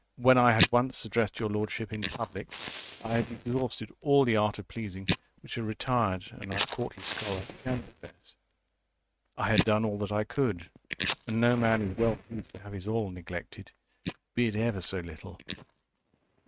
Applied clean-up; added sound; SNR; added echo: neural mask model RNNoise.